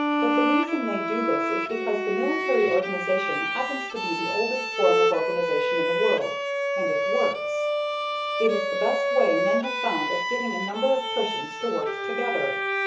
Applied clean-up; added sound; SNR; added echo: none; Bowed string instrument; -2 dB; reverberation time 0.8 s.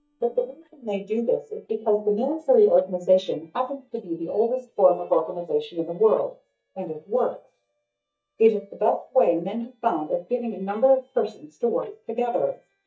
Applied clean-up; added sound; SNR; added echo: neural mask model DeepFilterNet 3.